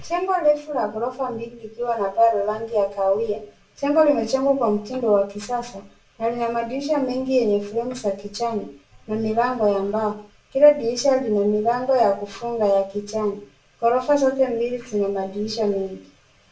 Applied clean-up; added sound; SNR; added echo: none; none; none; reverberation time 0.3 s.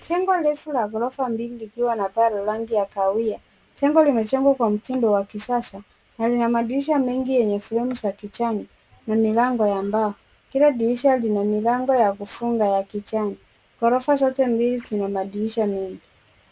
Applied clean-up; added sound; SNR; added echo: none; none; none; none.